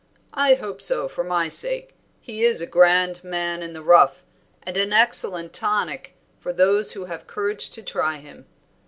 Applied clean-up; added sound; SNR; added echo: none; none; none; none.